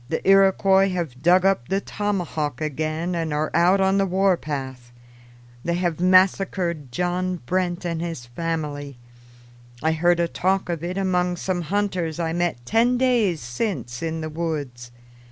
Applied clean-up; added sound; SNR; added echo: none; none; none; none.